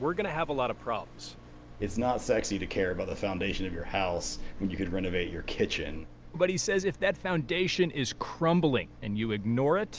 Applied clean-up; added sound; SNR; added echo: none; none; none; none.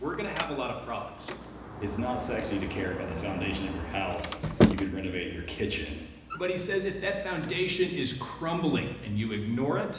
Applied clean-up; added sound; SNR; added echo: none; Sliding door; 4 dB; reverberation time 1.0 s.